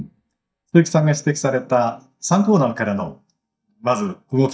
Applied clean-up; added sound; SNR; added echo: neural mask model DeepFilterNet 3.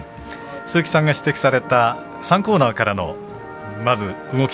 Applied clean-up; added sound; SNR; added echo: none; none; none; none.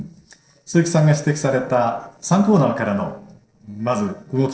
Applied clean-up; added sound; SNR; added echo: neural separator model SepFormer DNS4.